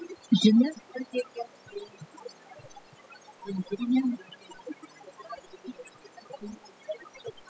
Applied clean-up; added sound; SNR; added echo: classical method spectral subtraction.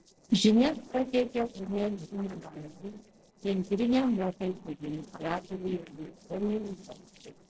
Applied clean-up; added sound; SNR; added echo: neural separator model SepFormer DNS4.